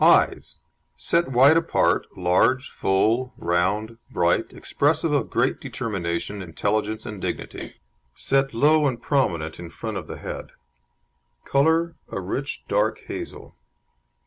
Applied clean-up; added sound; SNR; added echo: none; none; none; none.